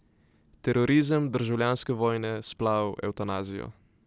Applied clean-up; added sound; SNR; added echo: none; none; none; none.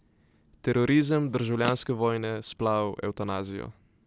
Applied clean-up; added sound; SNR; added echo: none; Crack / Crackle; 10 dB; none.